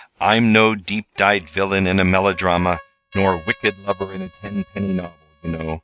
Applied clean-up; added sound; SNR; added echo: neural mask model RNNoise.